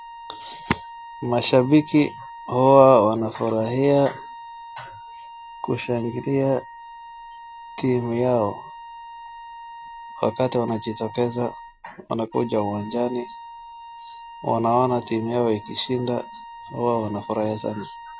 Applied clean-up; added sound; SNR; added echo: none; Wind instrument, woodwind instrument; 17 dB; none.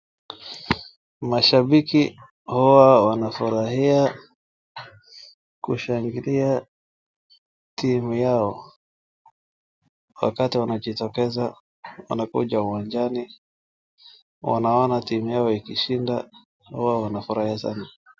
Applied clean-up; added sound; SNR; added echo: none; none; none; none.